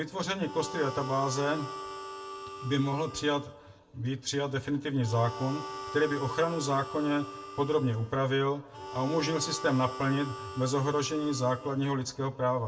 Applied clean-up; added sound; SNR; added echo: none; Harmonica; 11 dB; reverberation time 0.1 s.